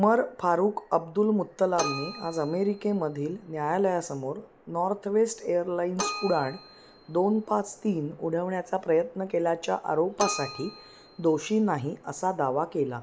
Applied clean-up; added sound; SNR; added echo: none; Keyboard (musical); 14 dB; none.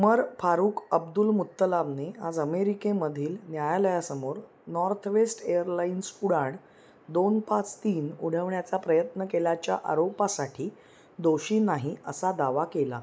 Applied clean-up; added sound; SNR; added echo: none; none; none; none.